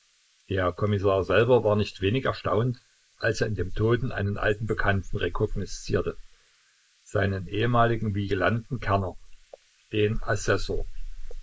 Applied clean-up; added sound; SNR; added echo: neural mask model Resemble Enhance denoiser.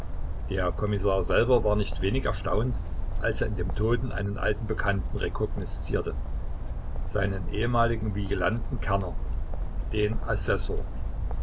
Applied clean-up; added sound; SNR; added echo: none; Bird; 0 dB; none.